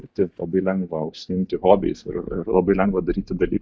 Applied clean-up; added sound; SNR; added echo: neural mask model DeepFilterNet 3.